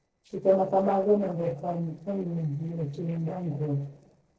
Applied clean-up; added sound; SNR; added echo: neural separator model SepFormer DNS4.